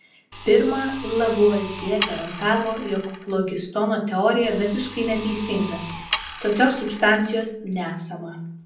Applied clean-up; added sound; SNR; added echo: none; Sawing; 12 dB; reverberation time 0.6 s.